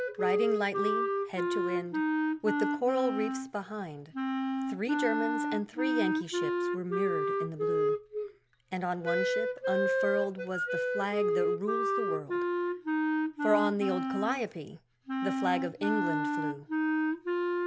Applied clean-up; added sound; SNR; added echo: none; Wind instrument, woodwind instrument; -4 dB; none.